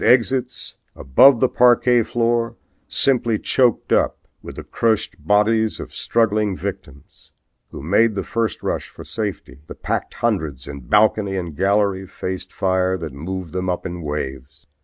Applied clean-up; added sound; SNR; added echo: none; none; none; none.